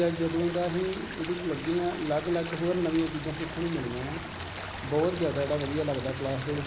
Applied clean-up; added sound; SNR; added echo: none; Stream; 9 dB; none.